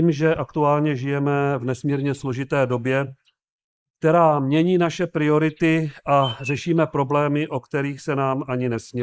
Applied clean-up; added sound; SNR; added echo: neural mask model Resemble Enhance denoiser.